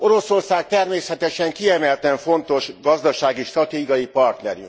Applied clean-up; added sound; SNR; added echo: none; none; none; none.